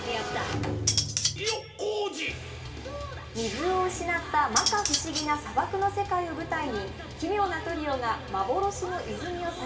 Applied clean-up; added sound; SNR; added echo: none; Cutlery, silverware; 1 dB; reverberation time 2.3 s.